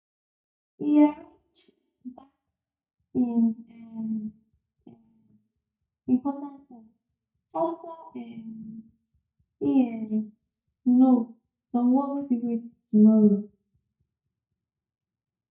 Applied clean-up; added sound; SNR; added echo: neural mask model DeepFilterNet 3.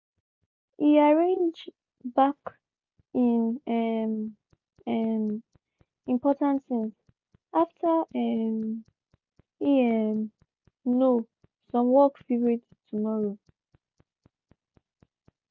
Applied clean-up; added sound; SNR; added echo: none; none; none; none.